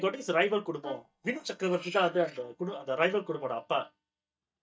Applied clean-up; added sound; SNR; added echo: neural mask model DeepFilterNet 3.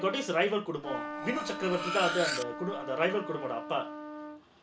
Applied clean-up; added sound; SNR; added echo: none; Cutlery, silverware + Trumpet; 6 dB; none.